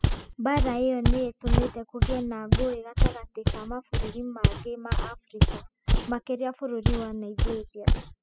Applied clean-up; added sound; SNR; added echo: classical method spectral subtraction.